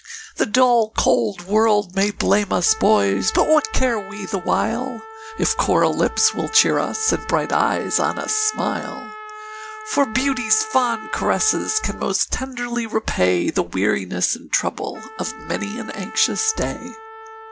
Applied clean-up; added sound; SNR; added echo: none; Trumpet; 16 dB; none.